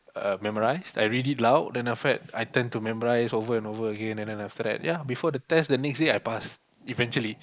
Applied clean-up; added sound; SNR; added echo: neural mask model Resemble Enhance denoiser.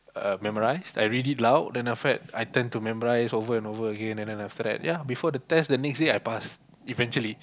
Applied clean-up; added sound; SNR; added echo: none; none; none; none.